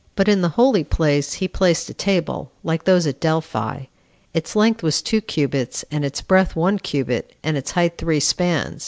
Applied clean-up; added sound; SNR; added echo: none; none; none; none.